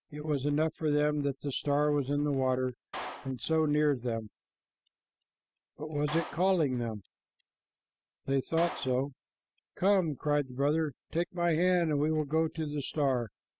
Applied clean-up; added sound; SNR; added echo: none; Clapping; 15 dB; none.